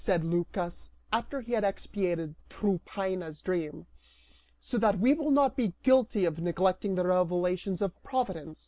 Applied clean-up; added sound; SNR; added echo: none; none; none; none.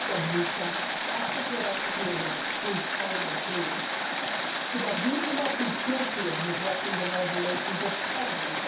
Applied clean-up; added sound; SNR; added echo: none; Water; -3 dB; reverberation time 0.6 s.